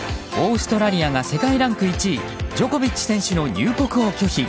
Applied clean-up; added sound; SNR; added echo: none; Ringtone; 18 dB; none.